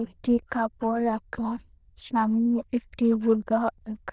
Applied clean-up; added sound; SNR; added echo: neural diffusion model UNIVERSE++.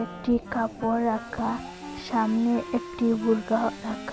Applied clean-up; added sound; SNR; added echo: none; Sawing / Engine + Wind instrument, woodwind instrument; 12 dB; none.